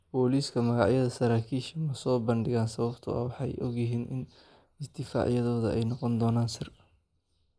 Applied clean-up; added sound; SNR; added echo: neural mask model Resemble Enhance denoiser.